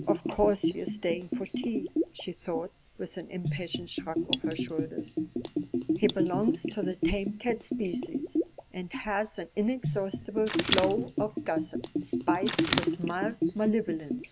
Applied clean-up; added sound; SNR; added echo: none; Bird + Bathtub (filling or washing) / Gurgling; 0 dB; none.